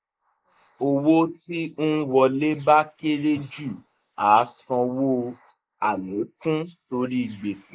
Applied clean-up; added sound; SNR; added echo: neural mask model Resemble Enhance denoiser.